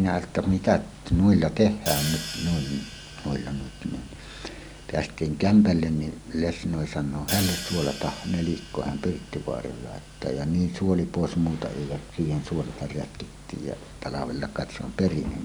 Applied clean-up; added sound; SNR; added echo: none; Hi-hat; 11 dB; none.